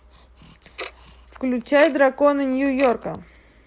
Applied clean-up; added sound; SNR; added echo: none; Tick-tock; 19 dB; none.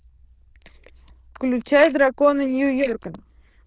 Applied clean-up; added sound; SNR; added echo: neural diffusion model UNIVERSE++.